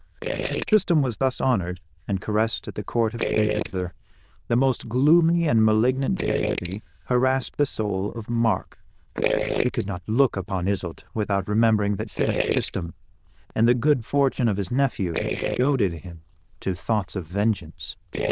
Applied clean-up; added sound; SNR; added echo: neural diffusion model UNIVERSE++.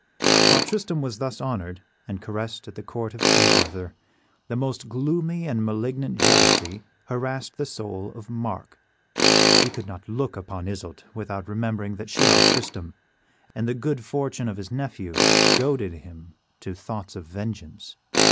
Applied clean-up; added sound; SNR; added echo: none; Tools; -4 dB; none.